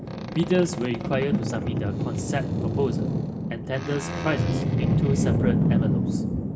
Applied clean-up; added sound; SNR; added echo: none; Boat, Water vehicle; -4 dB; reverberation time 0.6 s.